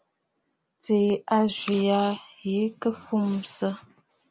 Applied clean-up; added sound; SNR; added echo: none; none; none; none.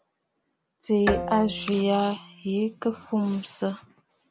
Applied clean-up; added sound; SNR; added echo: none; Bowed string instrument; 9 dB; none.